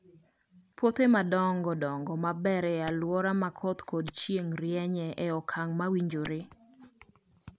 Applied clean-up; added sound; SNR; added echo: none; Clapping; 16 dB; none.